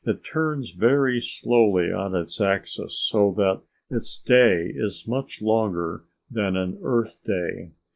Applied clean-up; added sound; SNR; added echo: neural mask model Resemble Enhance denoiser.